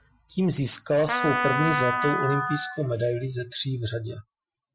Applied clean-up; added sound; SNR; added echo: classical method Wiener filter.